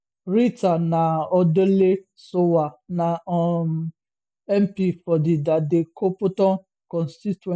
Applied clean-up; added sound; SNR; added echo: none; none; none; none.